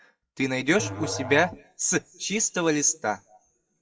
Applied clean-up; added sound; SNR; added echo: classical method WPE with log-MMSE.